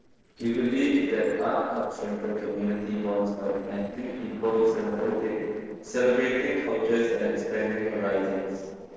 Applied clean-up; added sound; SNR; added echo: neural separator model SepFormer DNS4.